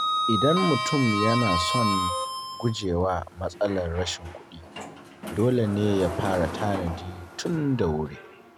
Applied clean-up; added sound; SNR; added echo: none; Sliding door; 4 dB; none.